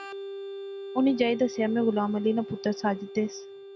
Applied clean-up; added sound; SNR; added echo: none; Organ; 12 dB; none.